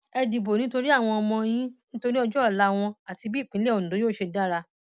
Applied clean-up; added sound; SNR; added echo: none; none; none; none.